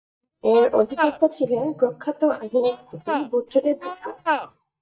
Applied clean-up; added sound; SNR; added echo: neural mask model DeepFilterNet 3.